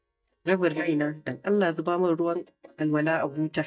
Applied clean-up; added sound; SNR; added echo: neural mask model DeepFilterNet 3.